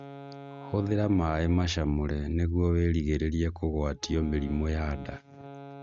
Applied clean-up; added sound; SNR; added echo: neural mask model RNNoise.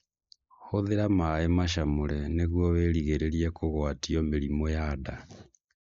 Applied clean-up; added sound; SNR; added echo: neural mask model Resemble Enhance denoiser.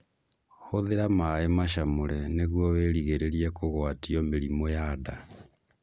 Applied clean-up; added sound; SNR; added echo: none; none; none; none.